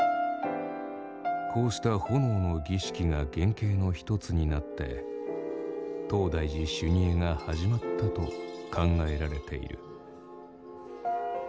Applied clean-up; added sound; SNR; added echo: none; none; none; none.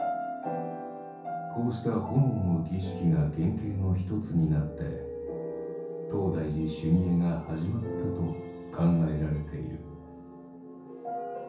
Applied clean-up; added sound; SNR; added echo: none; none; none; reverberation time 0.6 s.